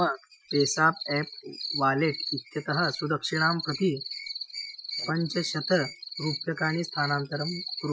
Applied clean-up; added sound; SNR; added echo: classical method Wiener filter.